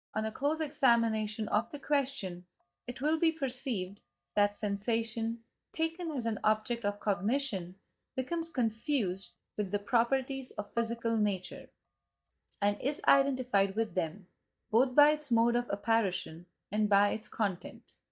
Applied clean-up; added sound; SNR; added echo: neural mask model DeepFilterNet 3.